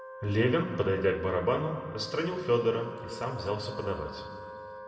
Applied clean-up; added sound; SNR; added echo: none; Wind instrument, woodwind instrument; 13 dB; reverberation time 2.0 s.